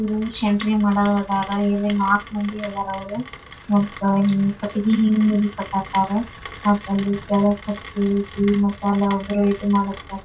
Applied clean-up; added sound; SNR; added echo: none; Rain; 17 dB; reverberation time 0.2 s.